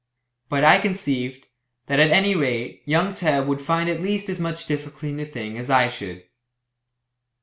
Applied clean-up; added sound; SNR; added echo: none; none; none; none.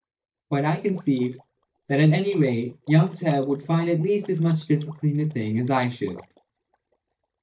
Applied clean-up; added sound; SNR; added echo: neural mask model DeepFilterNet 3.